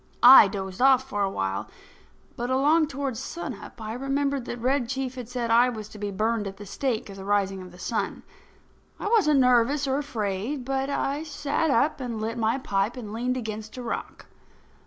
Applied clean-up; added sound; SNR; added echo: none; none; none; none.